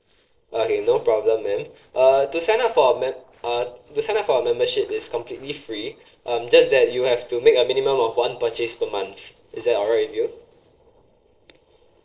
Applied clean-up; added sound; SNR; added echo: neural separator model SepFormer DNS4.